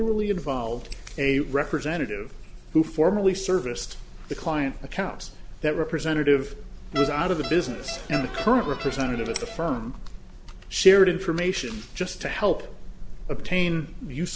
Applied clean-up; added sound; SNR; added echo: none; Crowd; 10 dB; none.